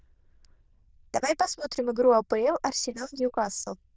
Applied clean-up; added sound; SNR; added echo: neural diffusion model UNIVERSE++.